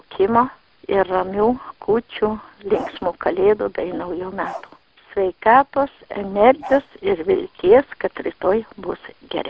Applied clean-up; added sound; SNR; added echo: none; Bark; 15 dB; none.